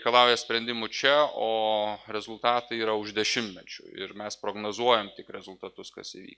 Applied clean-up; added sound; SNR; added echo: none; none; none; none.